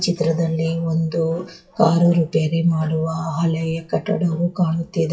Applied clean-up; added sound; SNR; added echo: classical method WPE with log-MMSE.